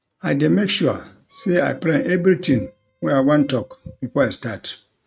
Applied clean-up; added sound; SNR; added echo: neural mask model RNNoise.